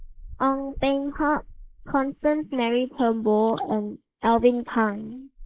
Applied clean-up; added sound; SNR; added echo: neural mask model Resemble Enhance denoiser.